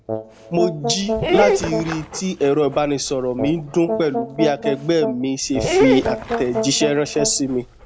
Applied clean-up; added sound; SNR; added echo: none; Dog + Brass instrument; 3 dB; none.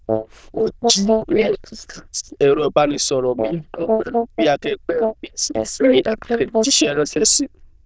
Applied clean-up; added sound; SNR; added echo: neural diffusion model UNIVERSE++.